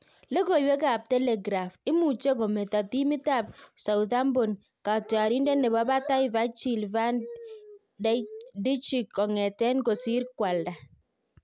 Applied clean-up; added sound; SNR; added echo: none; none; none; none.